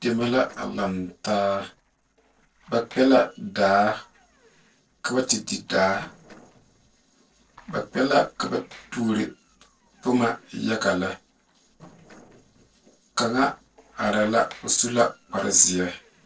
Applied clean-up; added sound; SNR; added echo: neural separator model SepFormer DNS4.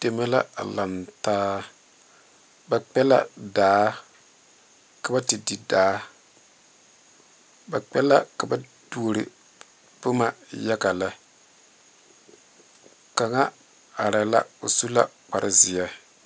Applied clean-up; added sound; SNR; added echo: none; none; none; none.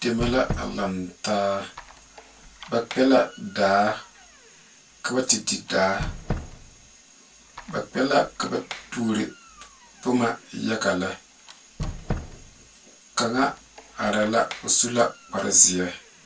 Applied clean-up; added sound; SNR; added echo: none; Squeak; 13 dB; reverberation time 0.2 s.